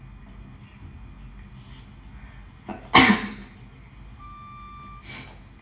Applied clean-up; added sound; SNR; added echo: none; Wind instrument, woodwind instrument; 19 dB; reverberation time 0.8 s.